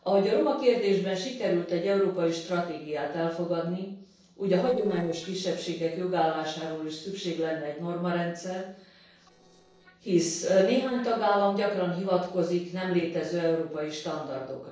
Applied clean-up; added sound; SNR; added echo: neural separator model SepFormer DNS4.